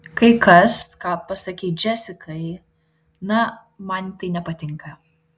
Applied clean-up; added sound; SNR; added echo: none; none; none; none.